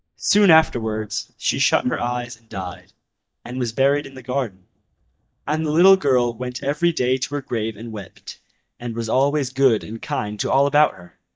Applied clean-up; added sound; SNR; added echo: neural mask model DeepFilterNet 3.